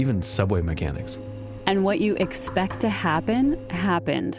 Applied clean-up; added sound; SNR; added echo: none; Knock + Boiling; 17 dB; none.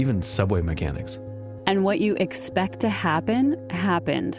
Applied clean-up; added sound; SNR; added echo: none; none; none; none.